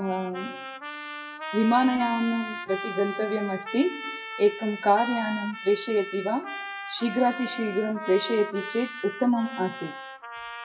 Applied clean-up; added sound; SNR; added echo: classical method WPE with log-MMSE.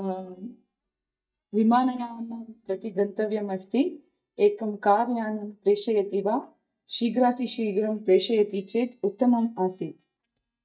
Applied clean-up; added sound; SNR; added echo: neural mask model DeepFilterNet 3.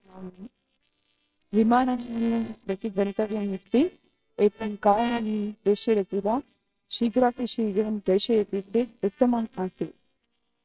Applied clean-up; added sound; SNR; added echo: neural separator model SepFormer WHAMR!.